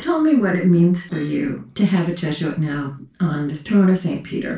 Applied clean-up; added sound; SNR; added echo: neural separator model SepFormer DNS4.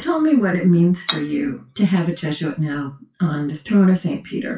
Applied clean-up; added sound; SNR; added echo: classical method WPE with log-MMSE.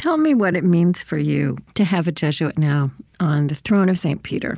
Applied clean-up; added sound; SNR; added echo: none; none; none; none.